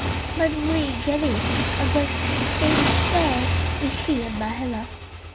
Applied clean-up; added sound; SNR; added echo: none; Motorcycle / Engine; -2 dB; none.